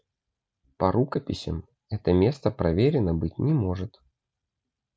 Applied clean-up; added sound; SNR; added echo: none; none; none; none.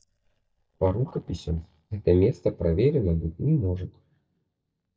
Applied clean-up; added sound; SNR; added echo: neural mask model DeepFilterNet 3.